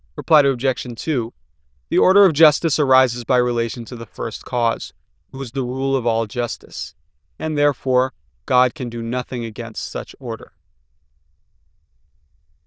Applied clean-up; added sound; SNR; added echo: neural diffusion model UNIVERSE++.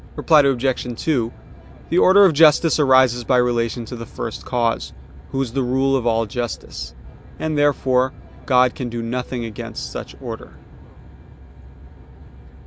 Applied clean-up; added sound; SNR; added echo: none; Aircraft; 19 dB; none.